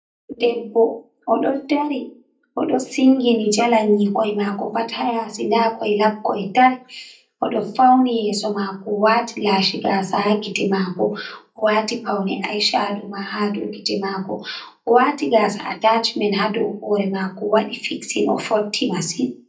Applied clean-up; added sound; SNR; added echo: neural mask model DeepFilterNet 3.